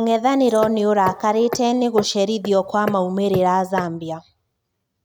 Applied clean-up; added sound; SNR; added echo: neural mask model RNNoise.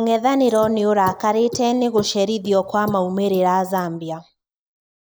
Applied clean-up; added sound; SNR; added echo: neural mask model Resemble Enhance denoiser.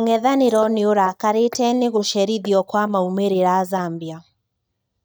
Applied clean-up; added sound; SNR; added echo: neural mask model DeepFilterNet 3.